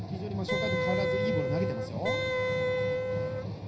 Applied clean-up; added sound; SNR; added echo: none; Wind instrument, woodwind instrument; -3 dB; reverberation time 0.4 s.